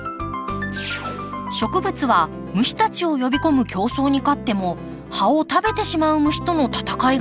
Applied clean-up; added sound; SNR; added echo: none; none; none; none.